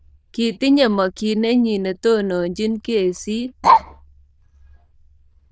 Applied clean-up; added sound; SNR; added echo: neural diffusion model UNIVERSE++.